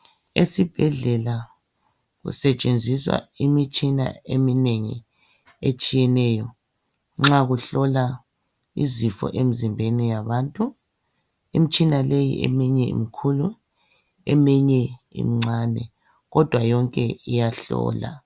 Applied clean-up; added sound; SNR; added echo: none; none; none; none.